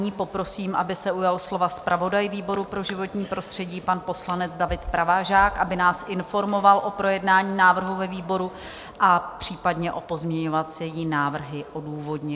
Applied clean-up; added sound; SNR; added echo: none; none; none; none.